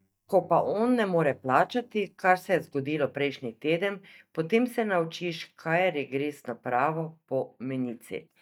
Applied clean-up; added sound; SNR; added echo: neural mask model DeepFilterNet 3.